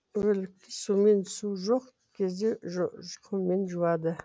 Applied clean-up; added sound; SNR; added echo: none; none; none; none.